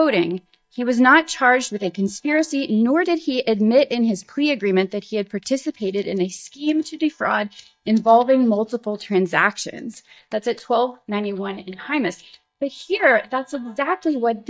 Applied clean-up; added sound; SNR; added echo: neural mask model DeepFilterNet 3.